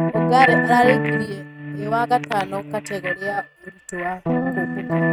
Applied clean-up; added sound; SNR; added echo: neural mask model RNNoise.